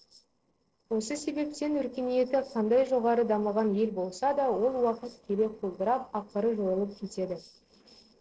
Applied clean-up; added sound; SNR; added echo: neural separator model SepFormer DNS4.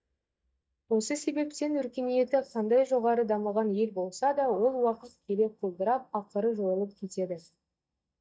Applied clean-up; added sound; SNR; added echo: neural mask model DeepFilterNet 3.